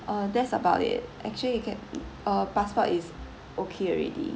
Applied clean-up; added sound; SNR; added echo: none; none; none; none.